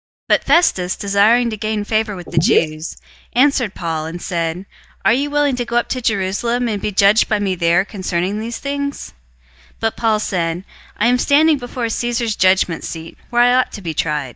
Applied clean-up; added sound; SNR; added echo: neural mask model DeepFilterNet 3.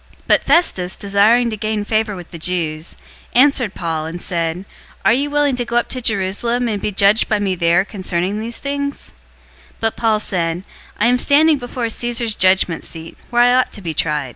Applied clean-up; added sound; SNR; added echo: none; none; none; none.